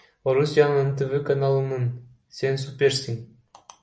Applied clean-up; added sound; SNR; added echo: none; none; none; none.